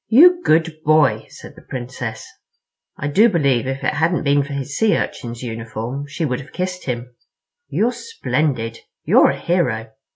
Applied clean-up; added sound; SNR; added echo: none; none; none; none.